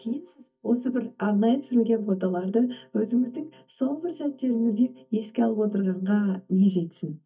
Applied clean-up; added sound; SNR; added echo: neural mask model DeepFilterNet 3.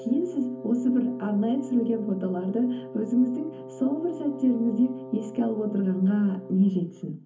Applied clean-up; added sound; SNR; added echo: none; Wind instrument, woodwind instrument; 15 dB; reverberation time 0.3 s.